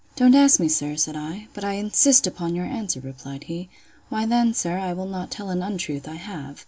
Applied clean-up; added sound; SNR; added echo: none; none; none; none.